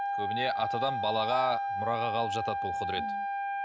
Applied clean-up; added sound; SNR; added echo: none; Wind instrument, woodwind instrument; -1 dB; none.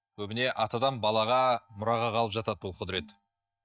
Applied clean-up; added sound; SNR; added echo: neural mask model DeepFilterNet 3.